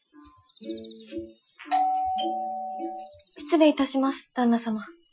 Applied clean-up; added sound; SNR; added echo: classical method Wiener filter.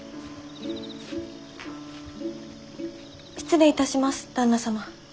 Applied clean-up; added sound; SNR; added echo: none; none; none; none.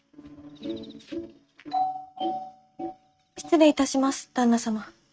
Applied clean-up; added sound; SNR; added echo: neural mask model RNNoise.